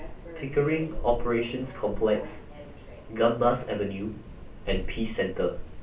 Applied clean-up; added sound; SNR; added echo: none; Subway, metro, underground; 7 dB; reverberation time 0.3 s.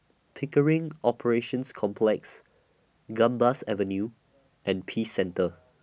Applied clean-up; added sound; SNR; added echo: none; none; none; none.